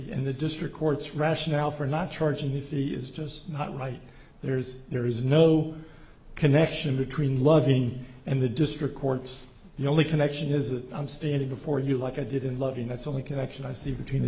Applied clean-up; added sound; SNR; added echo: none; none; none; none.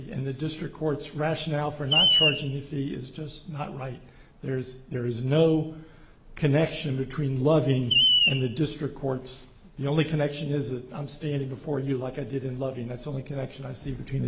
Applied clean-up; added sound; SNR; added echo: none; Screech; 0 dB; none.